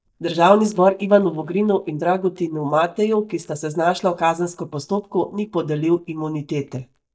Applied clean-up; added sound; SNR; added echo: neural mask model DeepFilterNet 3.